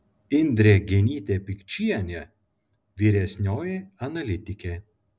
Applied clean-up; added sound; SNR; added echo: none; none; none; none.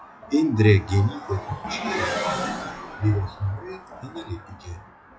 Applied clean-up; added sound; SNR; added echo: classical method log-MMSE.